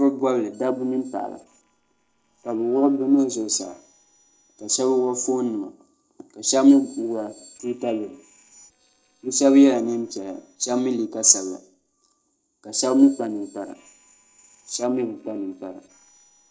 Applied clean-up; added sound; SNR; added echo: neural separator model SepFormer DNS4.